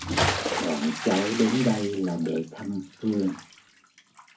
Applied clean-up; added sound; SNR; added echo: none; Bathtub (filling or washing) / Splash, splatter; 5 dB; reverberation time 0.4 s.